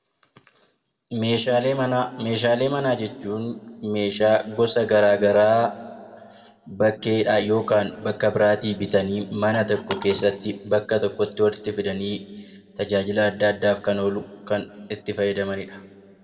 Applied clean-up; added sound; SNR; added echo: none; Coin (dropping); 13 dB; reverberation time 1.3 s.